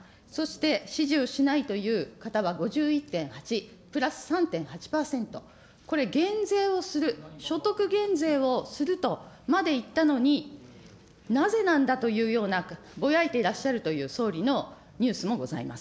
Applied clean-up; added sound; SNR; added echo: none; none; none; none.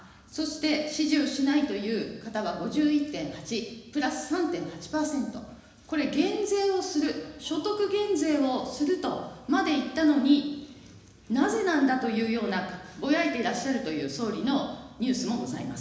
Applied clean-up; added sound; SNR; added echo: none; none; none; reverberation time 1.0 s.